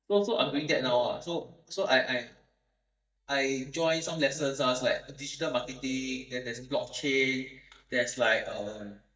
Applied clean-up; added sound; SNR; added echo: neural mask model DeepFilterNet 3.